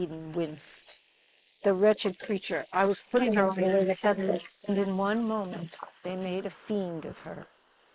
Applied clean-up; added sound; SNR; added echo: neural mask model Resemble Enhance denoiser.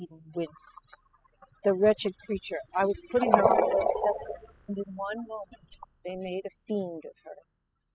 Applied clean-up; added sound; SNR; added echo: classical method spectral subtraction.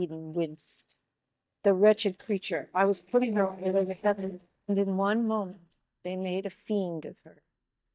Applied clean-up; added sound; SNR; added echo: neural mask model DeepFilterNet 3.